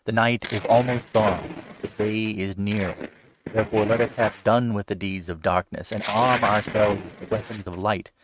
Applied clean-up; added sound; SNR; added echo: neural mask model RNNoise.